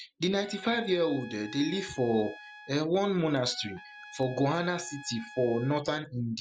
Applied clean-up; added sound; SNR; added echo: none; Trumpet; 19 dB; none.